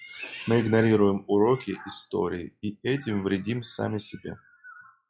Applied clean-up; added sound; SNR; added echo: classical method log-MMSE.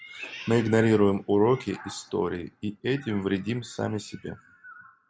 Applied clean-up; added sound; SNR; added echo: none; Meow; 20 dB; none.